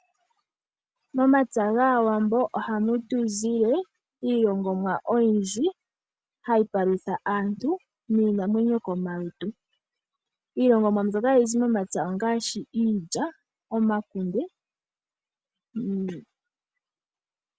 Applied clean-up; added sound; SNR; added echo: none; none; none; none.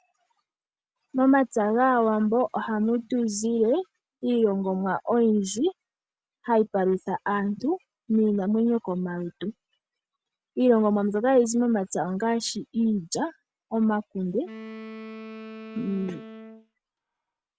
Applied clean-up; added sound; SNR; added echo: none; Wind instrument, woodwind instrument; 16 dB; none.